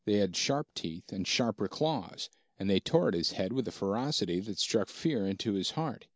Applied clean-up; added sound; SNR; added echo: none; none; none; none.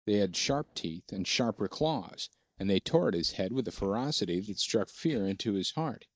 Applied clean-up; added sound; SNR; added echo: neural mask model DeepFilterNet 3.